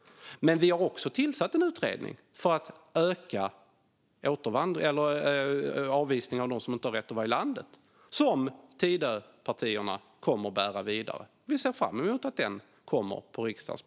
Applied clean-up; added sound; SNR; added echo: none; none; none; none.